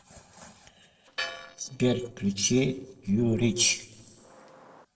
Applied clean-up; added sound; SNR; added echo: neural separator model SepFormer DNS4.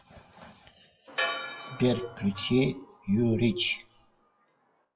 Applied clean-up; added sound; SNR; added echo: classical method WPE with log-MMSE.